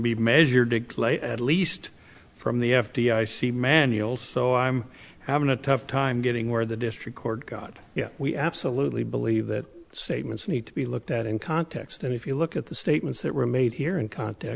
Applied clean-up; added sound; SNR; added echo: none; none; none; none.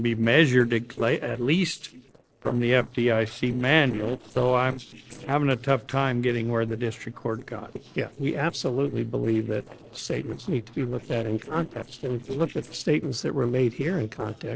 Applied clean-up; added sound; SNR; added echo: neural separator model SepFormer DNS4.